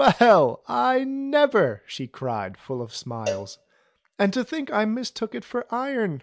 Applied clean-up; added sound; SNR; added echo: none; Cowbell; 13 dB; none.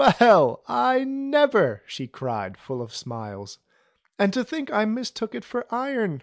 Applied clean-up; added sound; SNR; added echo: none; none; none; none.